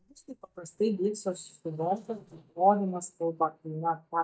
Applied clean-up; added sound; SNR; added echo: neural mask model DeepFilterNet 3.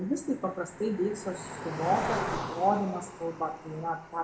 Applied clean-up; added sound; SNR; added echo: none; Cricket; 7 dB; reverberation time 0.6 s.